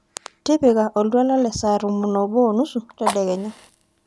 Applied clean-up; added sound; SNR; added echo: none; Fire; 15 dB; none.